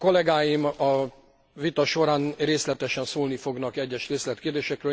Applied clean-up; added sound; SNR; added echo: none; none; none; none.